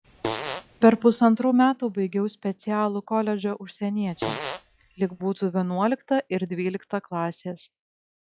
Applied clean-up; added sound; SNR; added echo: classical method log-MMSE.